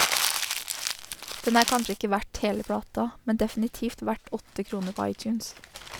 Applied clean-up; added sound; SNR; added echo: none; Crumpling, crinkling; 5 dB; none.